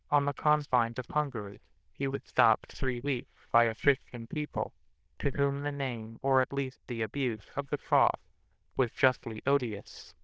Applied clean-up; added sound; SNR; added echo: neural diffusion model UNIVERSE++.